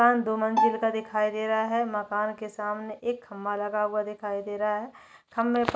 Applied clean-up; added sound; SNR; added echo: none; Bowed string instrument; 3 dB; none.